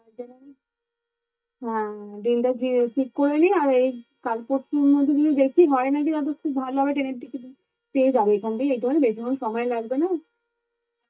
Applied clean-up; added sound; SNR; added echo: neural mask model DeepFilterNet 3.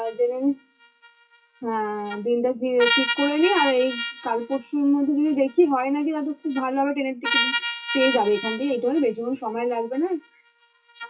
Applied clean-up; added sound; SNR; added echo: classical method WPE with log-MMSE.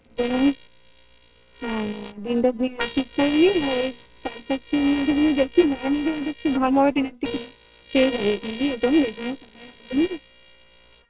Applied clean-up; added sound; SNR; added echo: neural separator model SepFormer WHAMR!.